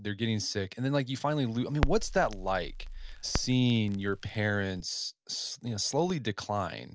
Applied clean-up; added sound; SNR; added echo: none; Crackle; 5 dB; none.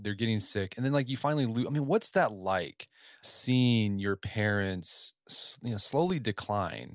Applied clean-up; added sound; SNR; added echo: none; none; none; none.